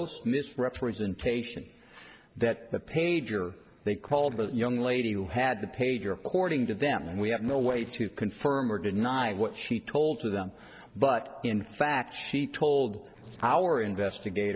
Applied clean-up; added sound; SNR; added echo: neural separator model SepFormer DNS4.